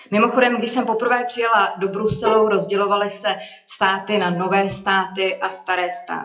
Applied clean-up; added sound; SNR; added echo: classical method WPE with log-MMSE.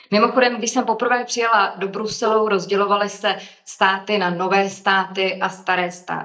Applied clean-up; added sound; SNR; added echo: neural mask model DeepFilterNet 3.